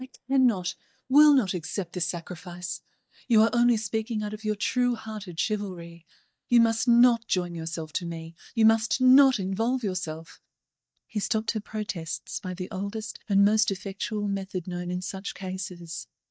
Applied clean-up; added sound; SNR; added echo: neural mask model DeepFilterNet 3.